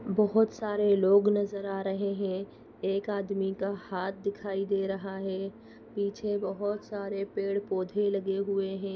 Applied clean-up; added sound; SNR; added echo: none; none; none; none.